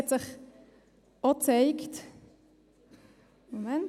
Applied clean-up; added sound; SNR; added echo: none; none; none; none.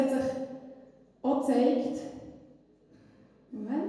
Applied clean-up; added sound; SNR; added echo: none; none; none; reverberation time 1.2 s.